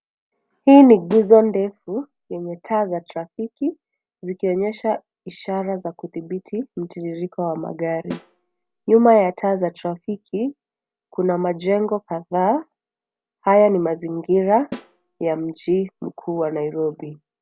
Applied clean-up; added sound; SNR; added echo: none; Snare drum; 19 dB; none.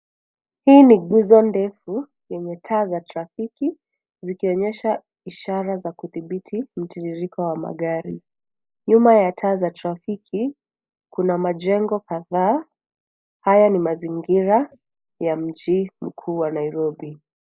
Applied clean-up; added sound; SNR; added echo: neural mask model Resemble Enhance denoiser.